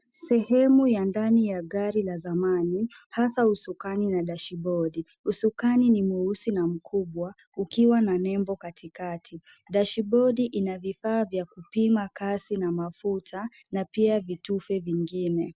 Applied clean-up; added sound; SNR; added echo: none; none; none; none.